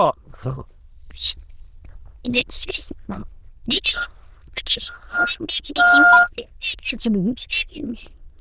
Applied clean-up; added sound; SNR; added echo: neural diffusion model UNIVERSE++.